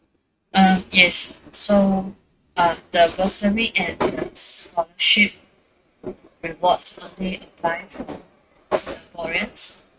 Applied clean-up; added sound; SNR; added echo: neural mask model RNNoise.